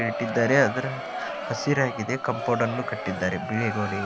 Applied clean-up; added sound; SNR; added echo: none; Crowd; 6 dB; none.